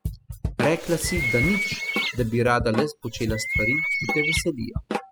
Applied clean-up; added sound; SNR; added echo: classical method spectral subtraction.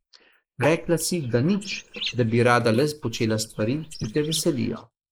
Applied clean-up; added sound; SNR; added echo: neural mask model Resemble Enhance denoiser.